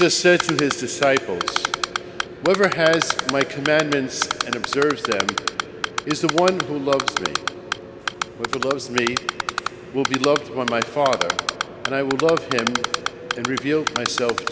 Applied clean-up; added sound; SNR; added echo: none; Typing; 5 dB; none.